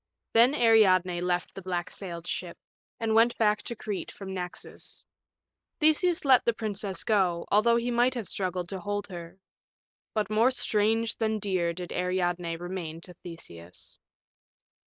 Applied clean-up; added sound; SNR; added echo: neural mask model Resemble Enhance denoiser.